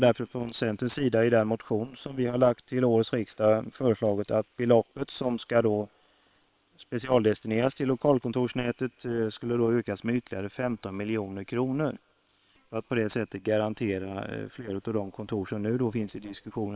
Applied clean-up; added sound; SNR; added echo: neural separator model SepFormer WHAM!.